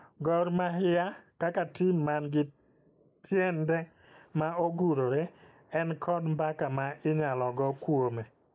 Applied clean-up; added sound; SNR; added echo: neural mask model Resemble Enhance denoiser.